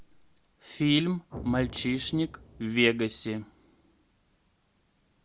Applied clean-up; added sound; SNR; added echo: none; Explosion; 16 dB; none.